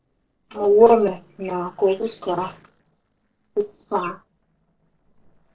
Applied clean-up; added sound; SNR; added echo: neural separator model SepFormer DNS4.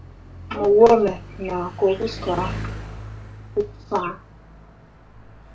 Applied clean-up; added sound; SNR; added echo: none; Bicycle; 13 dB; reverberation time 0.2 s.